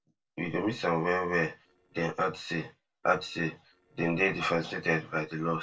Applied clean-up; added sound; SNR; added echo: neural separator model SepFormer DNS4.